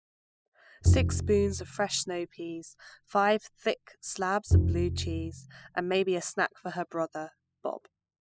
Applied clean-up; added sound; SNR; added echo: classical method spectral subtraction.